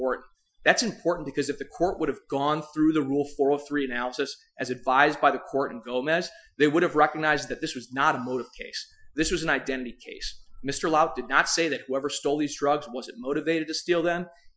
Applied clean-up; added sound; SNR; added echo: classical method Wiener filter.